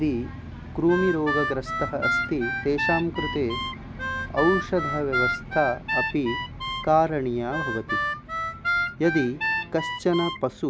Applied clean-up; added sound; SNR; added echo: none; Harmonica; 3 dB; none.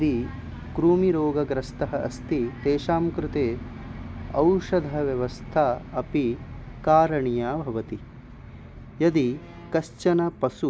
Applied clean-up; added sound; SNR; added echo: none; none; none; none.